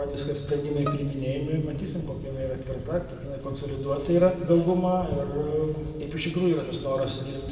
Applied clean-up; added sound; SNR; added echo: none; Bowed string instrument; 14 dB; reverberation time 2.0 s.